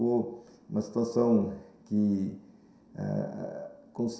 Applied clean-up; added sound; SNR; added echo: none; none; none; reverberation time 0.7 s.